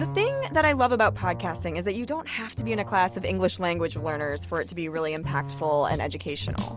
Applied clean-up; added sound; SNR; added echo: none; none; none; none.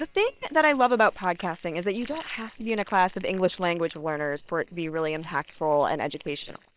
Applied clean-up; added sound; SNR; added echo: neural separator model SepFormer WHAM!.